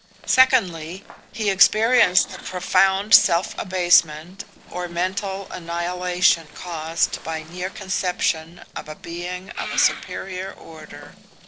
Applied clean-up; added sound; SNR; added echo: neural separator model SepFormer DNS4.